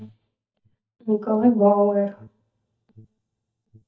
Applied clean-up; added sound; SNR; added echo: neural mask model DeepFilterNet 3.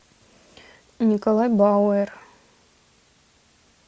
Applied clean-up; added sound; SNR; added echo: none; none; none; none.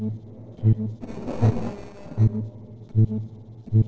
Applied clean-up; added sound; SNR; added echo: neural separator model SepFormer DNS4.